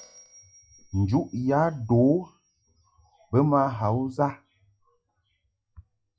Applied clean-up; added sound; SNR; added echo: classical method log-MMSE.